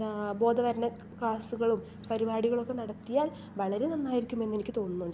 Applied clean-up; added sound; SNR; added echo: none; Growling; 17 dB; none.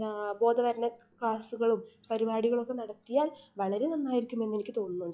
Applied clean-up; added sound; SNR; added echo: classical method log-MMSE.